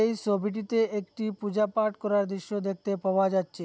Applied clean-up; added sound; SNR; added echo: none; none; none; none.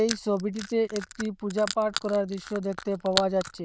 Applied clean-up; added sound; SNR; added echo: neural diffusion model UNIVERSE++.